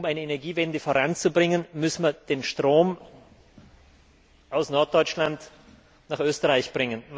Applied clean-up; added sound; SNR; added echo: none; none; none; none.